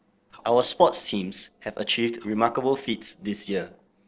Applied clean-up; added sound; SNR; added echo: neural separator model SepFormer DNS4.